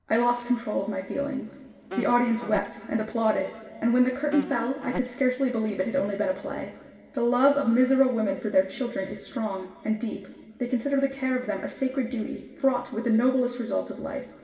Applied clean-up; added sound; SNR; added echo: none; Insect; 14 dB; reverberation time 2.2 s.